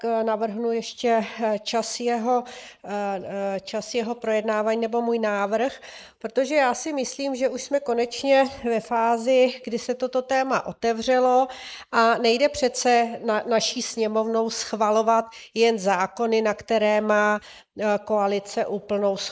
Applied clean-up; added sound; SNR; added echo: neural mask model Resemble Enhance denoiser.